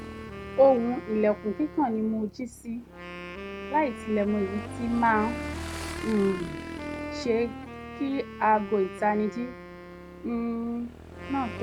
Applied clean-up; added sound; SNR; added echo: none; Motorcycle / Engine + Wind instrument, woodwind instrument; 10 dB; none.